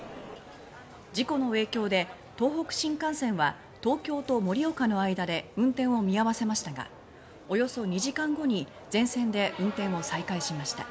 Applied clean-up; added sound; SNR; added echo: none; none; none; none.